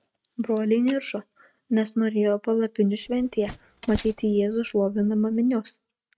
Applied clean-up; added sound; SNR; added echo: neural mask model RNNoise.